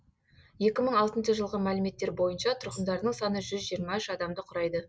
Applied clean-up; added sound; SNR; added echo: none; Tambourine; 18 dB; none.